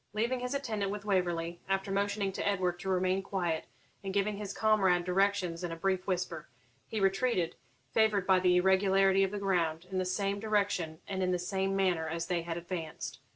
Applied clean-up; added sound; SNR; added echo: none; none; none; none.